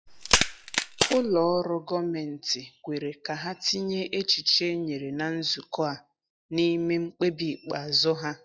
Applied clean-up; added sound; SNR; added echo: classical method log-MMSE.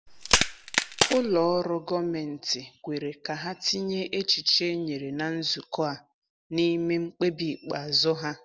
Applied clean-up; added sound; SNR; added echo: none; Crack; -1 dB; none.